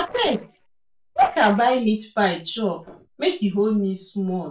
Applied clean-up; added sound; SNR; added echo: neural separator model SepFormer DNS4.